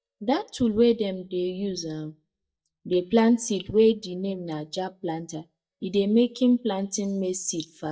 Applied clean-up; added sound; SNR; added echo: neural mask model DeepFilterNet 3.